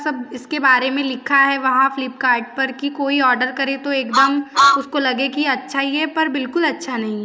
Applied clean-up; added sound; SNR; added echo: none; Truck; -1 dB; none.